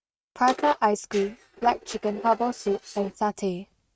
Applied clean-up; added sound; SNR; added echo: neural mask model RNNoise.